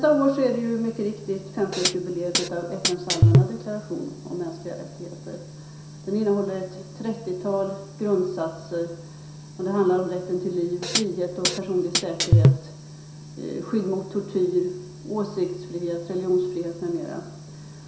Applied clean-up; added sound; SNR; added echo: none; Hi-hat; -5 dB; reverberation time 0.7 s.